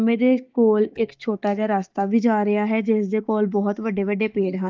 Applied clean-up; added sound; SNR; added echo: neural mask model DeepFilterNet 3.